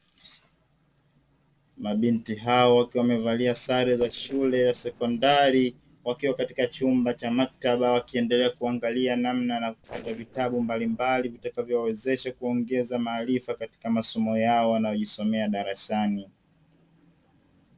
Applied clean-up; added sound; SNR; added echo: neural separator model SepFormer DNS4.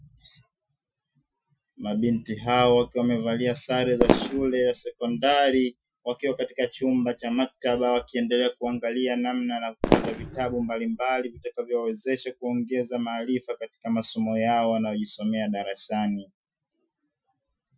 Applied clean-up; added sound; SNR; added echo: classical method Wiener filter.